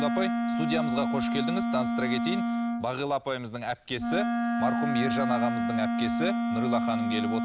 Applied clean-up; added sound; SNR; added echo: none; Wind instrument, woodwind instrument; -4 dB; none.